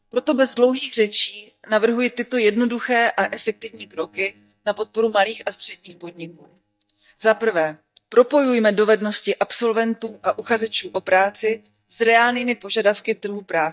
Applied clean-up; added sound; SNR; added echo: neural mask model DeepFilterNet 3.